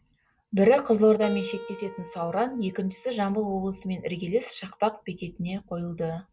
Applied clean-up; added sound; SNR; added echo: none; Keyboard (musical); 17 dB; none.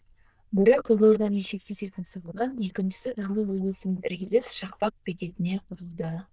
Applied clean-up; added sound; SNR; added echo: neural diffusion model UNIVERSE++.